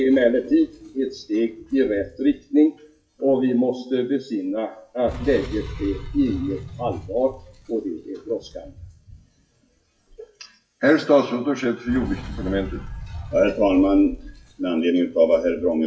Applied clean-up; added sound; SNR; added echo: classical method WPE with log-MMSE.